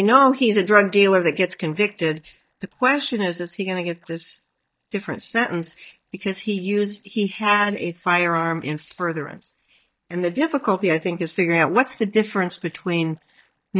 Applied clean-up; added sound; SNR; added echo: neural mask model DeepFilterNet 3.